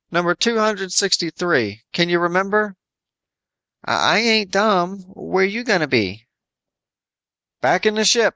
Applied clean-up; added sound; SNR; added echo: none; none; none; none.